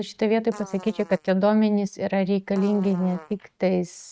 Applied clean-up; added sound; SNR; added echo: neural mask model RNNoise.